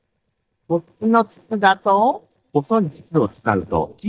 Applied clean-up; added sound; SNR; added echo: neural mask model DeepFilterNet 3.